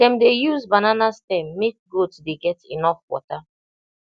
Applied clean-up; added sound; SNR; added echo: none; none; none; none.